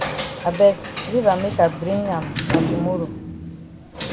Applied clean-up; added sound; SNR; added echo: none; Sliding door / Slam; 5 dB; none.